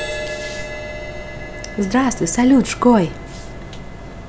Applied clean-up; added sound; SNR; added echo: none; Crash cymbal; 13 dB; none.